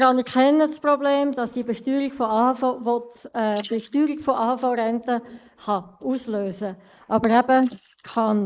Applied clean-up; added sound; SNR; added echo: neural mask model Resemble Enhance denoiser.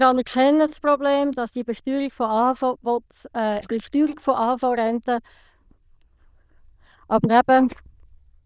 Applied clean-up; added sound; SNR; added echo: neural diffusion model UNIVERSE++.